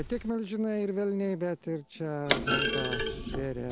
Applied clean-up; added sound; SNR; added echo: none; Thump, thud; 2 dB; none.